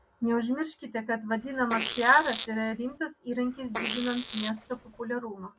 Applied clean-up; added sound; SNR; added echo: none; Fart; 8 dB; none.